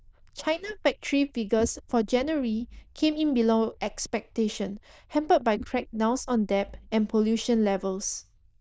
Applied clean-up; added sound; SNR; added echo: neural diffusion model UNIVERSE++.